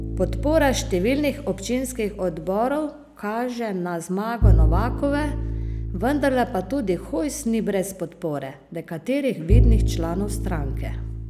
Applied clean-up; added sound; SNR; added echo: none; Bowed string instrument; 0 dB; none.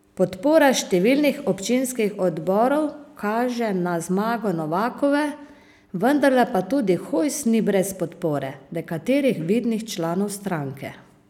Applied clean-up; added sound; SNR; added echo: none; none; none; none.